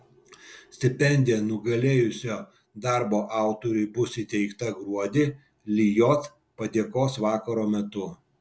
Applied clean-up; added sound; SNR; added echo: none; none; none; none.